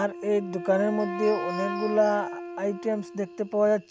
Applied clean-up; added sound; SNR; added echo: none; Wind instrument, woodwind instrument; 9 dB; none.